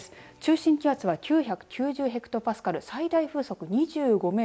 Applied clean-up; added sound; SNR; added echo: none; none; none; none.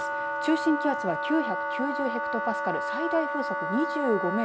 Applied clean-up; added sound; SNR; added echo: none; Wind instrument, woodwind instrument; 1 dB; none.